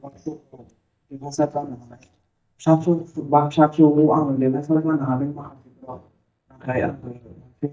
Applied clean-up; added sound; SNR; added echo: neural mask model DeepFilterNet 3.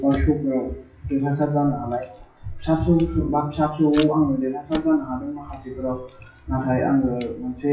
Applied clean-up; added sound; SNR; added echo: classical method WPE with log-MMSE.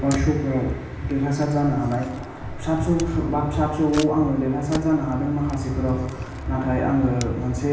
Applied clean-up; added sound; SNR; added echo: none; Camera; 17 dB; reverberation time 0.9 s.